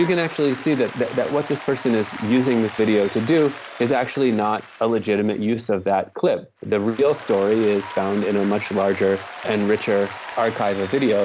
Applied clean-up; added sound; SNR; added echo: none; Applause; 16 dB; none.